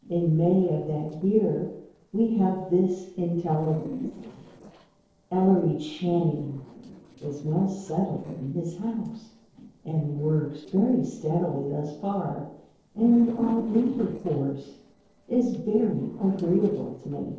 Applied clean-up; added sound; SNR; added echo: neural separator model SepFormer DNS4.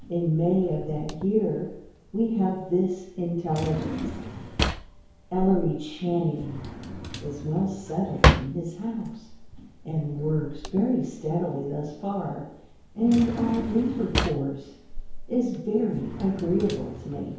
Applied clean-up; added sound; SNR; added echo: none; Drawer open or close; 5 dB; reverberation time 1.0 s.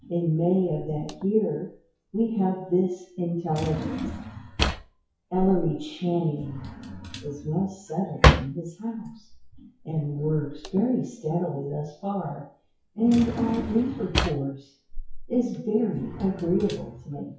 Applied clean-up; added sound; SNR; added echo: classical method WPE with log-MMSE.